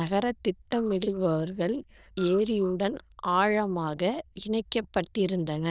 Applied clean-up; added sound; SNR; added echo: neural diffusion model UNIVERSE++.